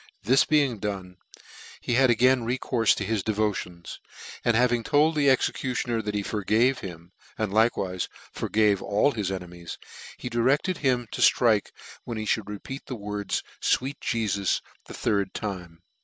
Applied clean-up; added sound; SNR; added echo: none; none; none; none.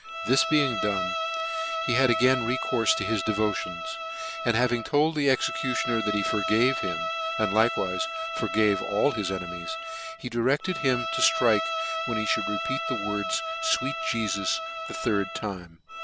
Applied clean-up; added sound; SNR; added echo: none; Bowed string instrument; 3 dB; none.